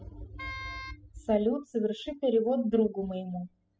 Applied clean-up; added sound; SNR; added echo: classical method spectral subtraction.